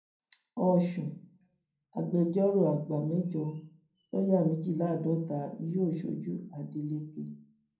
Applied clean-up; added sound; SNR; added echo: none; none; none; reverberation time 0.5 s.